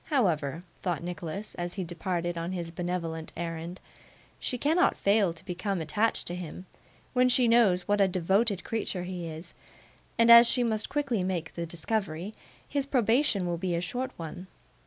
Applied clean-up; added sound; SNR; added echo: none; none; none; none.